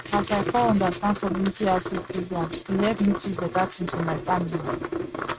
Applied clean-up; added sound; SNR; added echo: neural mask model RNNoise.